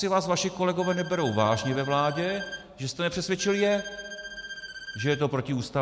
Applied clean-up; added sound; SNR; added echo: none; Bowed string instrument; 13 dB; none.